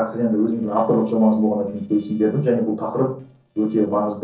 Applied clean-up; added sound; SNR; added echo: neural separator model SepFormer DNS4.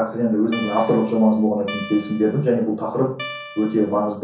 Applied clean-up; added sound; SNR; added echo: none; Guitar; 15 dB; reverberation time 0.6 s.